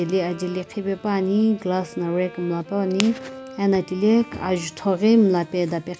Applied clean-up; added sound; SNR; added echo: none; Bowed string instrument; 20 dB; none.